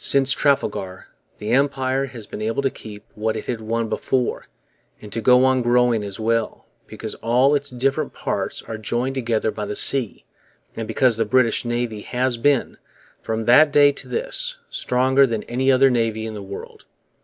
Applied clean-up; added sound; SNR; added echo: none; none; none; none.